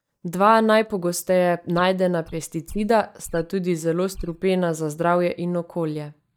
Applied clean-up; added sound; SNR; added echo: neural mask model DeepFilterNet 3.